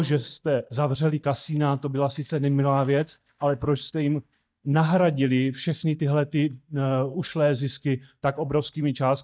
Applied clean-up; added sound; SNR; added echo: neural mask model DeepFilterNet 3.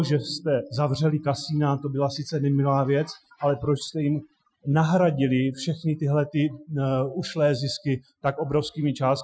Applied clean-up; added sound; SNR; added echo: classical method Wiener filter.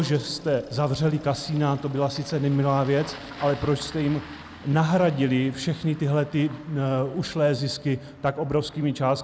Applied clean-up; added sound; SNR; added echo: none; Engine starting; 19 dB; none.